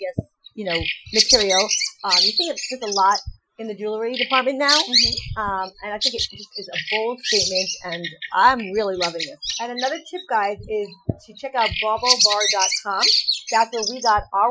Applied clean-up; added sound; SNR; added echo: classical method Wiener filter.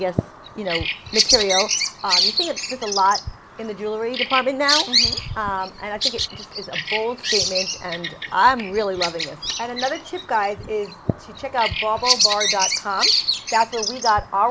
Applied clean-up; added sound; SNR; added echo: none; Bird vocalization, bird call, bird song; 0 dB; none.